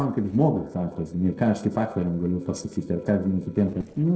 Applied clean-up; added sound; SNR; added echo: neural separator model SepFormer DNS4.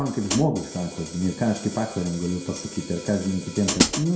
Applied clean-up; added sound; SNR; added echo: none; Hi-hat; 5 dB; reverberation time 0.6 s.